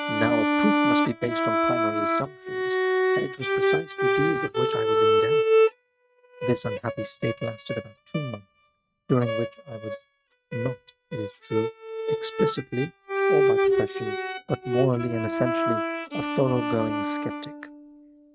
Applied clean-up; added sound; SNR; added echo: neural mask model RNNoise.